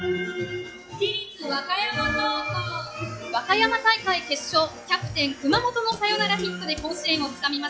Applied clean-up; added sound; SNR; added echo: classical method log-MMSE.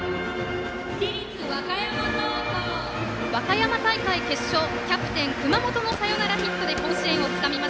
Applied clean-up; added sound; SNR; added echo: none; Walk, footsteps; 13 dB; none.